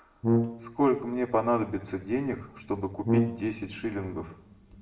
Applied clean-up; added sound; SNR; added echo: none; Brass instrument; -3 dB; reverberation time 0.6 s.